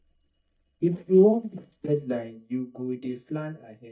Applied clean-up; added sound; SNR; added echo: neural mask model DeepFilterNet 3.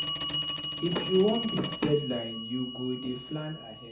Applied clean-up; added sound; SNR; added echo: none; Telephone; -2 dB; reverberation time 0.4 s.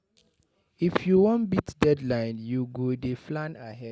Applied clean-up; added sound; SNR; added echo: none; none; none; none.